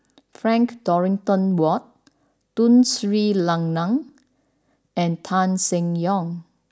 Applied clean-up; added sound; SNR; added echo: none; none; none; none.